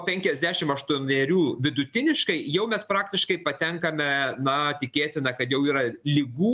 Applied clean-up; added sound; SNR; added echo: none; none; none; none.